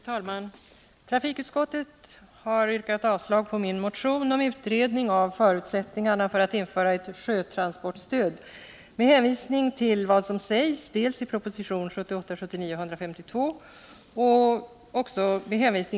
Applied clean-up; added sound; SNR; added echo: none; none; none; none.